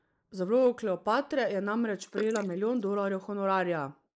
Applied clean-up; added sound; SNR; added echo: neural mask model Resemble Enhance denoiser.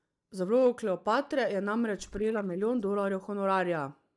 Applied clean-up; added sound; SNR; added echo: neural mask model DeepFilterNet 3.